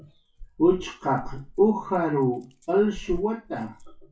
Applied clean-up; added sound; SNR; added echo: classical method WPE with log-MMSE.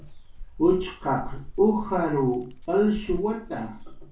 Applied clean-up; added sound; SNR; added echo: none; Dog; 12 dB; reverberation time 0.3 s.